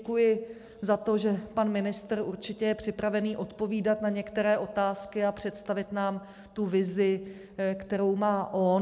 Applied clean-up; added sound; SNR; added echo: none; none; none; none.